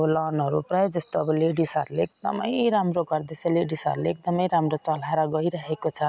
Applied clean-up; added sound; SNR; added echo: none; none; none; none.